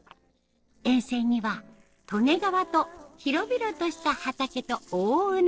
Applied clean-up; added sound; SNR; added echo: neural separator model SepFormer DNS4.